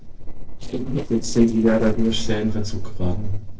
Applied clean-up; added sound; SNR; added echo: neural separator model SepFormer DNS4.